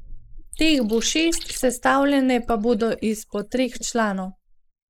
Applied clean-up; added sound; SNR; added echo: neural mask model Resemble Enhance denoiser.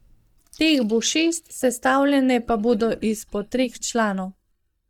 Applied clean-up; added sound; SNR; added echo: neural mask model DeepFilterNet 3.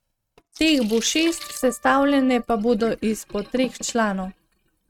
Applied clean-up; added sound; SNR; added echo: neural mask model RNNoise.